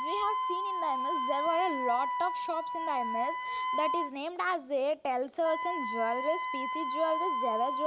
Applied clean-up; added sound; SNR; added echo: none; Wind instrument, woodwind instrument; 0 dB; none.